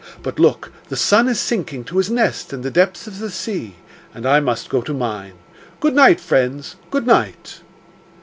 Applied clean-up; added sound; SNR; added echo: none; none; none; none.